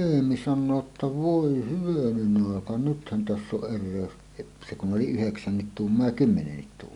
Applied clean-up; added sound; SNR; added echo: none; none; none; none.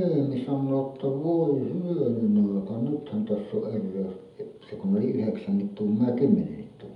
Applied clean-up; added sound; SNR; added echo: none; none; none; reverberation time 0.7 s.